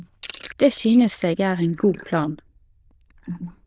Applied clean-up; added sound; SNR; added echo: neural diffusion model UNIVERSE++.